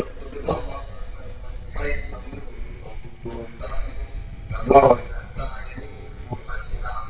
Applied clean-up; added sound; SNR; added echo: neural mask model DeepFilterNet 3.